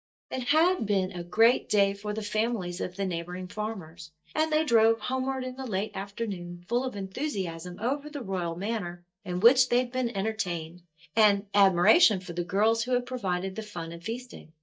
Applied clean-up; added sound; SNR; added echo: neural mask model DeepFilterNet 3.